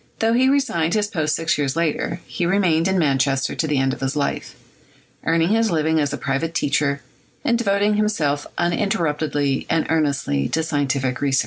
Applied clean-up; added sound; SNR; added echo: none; none; none; none.